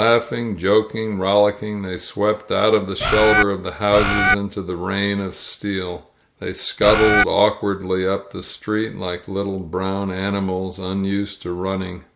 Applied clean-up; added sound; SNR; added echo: none; Bird; -3 dB; none.